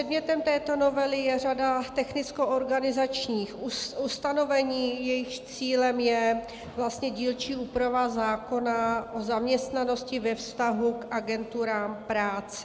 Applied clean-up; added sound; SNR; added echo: none; none; none; none.